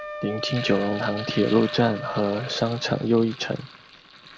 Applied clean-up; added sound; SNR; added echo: none; Sink (filling or washing) + Wind instrument, woodwind instrument; 11 dB; none.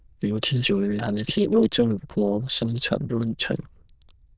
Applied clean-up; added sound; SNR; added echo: neural diffusion model UNIVERSE++.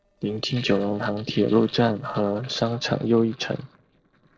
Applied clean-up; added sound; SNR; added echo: neural separator model SepFormer DNS4.